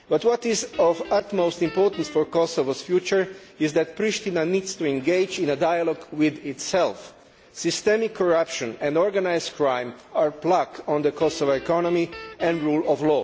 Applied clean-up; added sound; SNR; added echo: none; Guitar; 17 dB; none.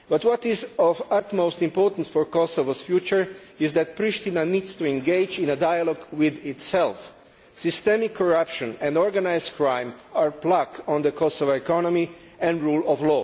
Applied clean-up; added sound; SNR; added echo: none; none; none; none.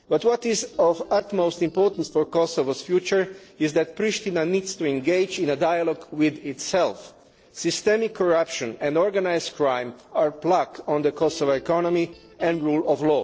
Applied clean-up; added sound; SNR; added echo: neural separator model SepFormer DNS4.